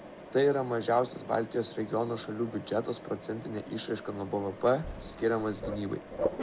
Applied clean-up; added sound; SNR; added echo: none; Mechanisms; 10 dB; none.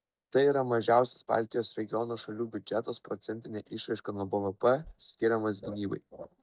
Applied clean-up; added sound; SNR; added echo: neural mask model DeepFilterNet 3.